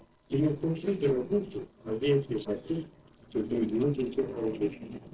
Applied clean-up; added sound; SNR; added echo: neural separator model SepFormer DNS4.